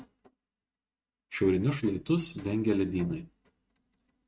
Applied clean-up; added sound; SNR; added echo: neural mask model RNNoise.